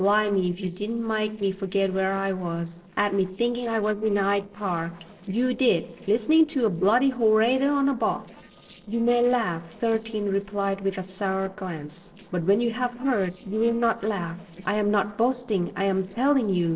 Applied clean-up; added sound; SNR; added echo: neural separator model SepFormer DNS4.